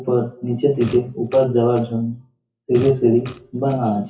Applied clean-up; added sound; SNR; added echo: classical method WPE with log-MMSE.